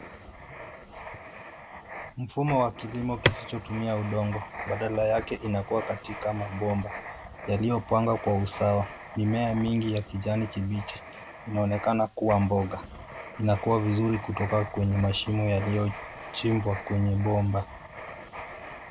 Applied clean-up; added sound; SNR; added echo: none; Writing; 13 dB; none.